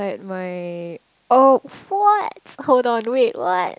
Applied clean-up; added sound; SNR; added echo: none; none; none; none.